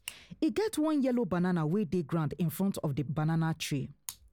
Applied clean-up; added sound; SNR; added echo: none; none; none; none.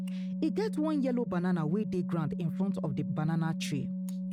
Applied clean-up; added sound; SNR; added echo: neural mask model RNNoise.